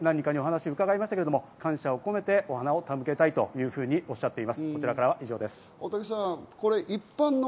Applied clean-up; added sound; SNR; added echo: none; none; none; none.